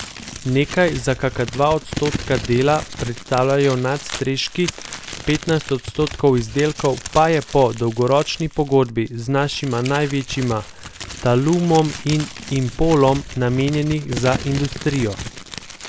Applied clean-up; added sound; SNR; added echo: none; Crumpling, crinkling; 12 dB; none.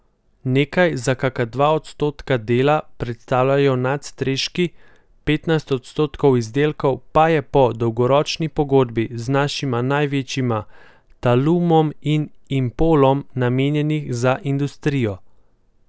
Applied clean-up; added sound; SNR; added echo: none; none; none; none.